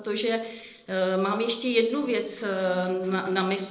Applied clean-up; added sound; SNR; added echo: neural separator model SepFormer DNS4.